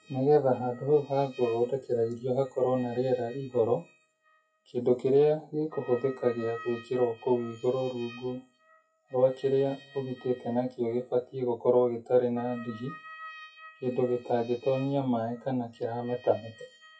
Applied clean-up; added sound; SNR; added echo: classical method WPE with log-MMSE.